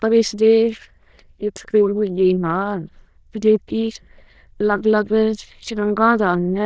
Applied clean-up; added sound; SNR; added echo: neural diffusion model UNIVERSE++.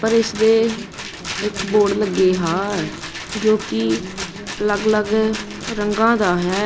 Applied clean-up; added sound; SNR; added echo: none; Rattle; 12 dB; none.